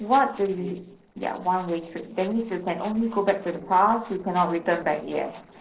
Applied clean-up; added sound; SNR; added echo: neural separator model SepFormer DNS4.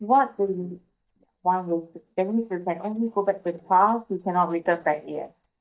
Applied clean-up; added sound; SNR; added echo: neural mask model DeepFilterNet 3.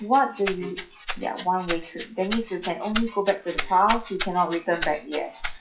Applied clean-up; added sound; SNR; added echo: classical method WPE with log-MMSE.